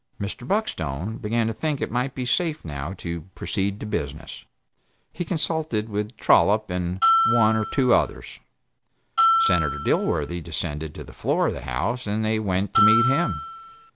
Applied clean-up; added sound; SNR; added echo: none; Bell; -2 dB; none.